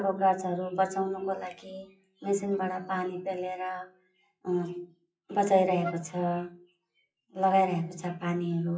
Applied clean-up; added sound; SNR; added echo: classical method WPE with log-MMSE.